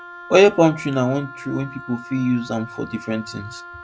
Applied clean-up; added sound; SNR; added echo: none; Wind instrument, woodwind instrument; 17 dB; none.